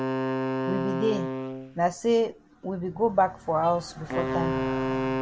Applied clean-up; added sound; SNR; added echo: none; Wind instrument, woodwind instrument; 3 dB; none.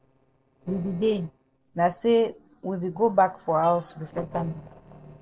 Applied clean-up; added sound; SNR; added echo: neural separator model SepFormer DNS4.